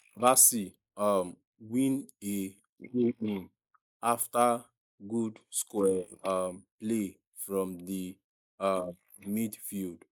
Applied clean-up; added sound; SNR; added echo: neural mask model Resemble Enhance denoiser.